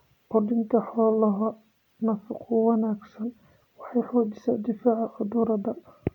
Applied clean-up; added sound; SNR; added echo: none; none; none; none.